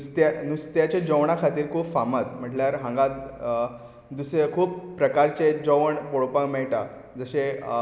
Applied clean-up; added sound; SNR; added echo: none; none; none; none.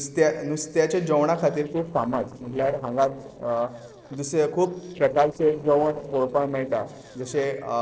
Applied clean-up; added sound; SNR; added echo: neural separator model SepFormer DNS4.